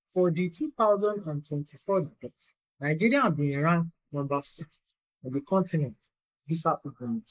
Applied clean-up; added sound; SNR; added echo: neural mask model Resemble Enhance denoiser.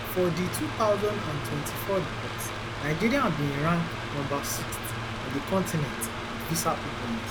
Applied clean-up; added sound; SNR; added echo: none; Mechanical fan; 4 dB; none.